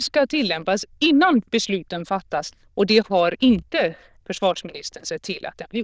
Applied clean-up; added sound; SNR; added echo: neural diffusion model UNIVERSE++.